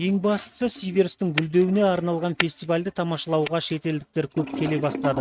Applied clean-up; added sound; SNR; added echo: neural mask model RNNoise.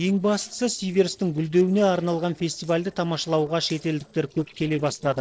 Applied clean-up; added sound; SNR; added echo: neural separator model SepFormer DNS4.